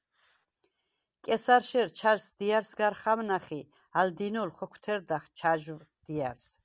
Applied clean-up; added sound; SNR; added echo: none; none; none; none.